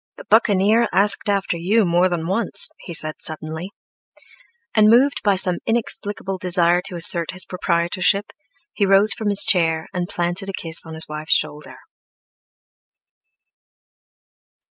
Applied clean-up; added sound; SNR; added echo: none; none; none; none.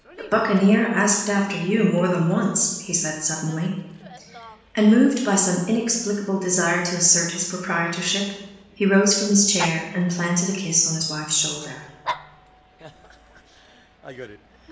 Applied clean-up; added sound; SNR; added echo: none; Dog; 19 dB; reverberation time 1.1 s.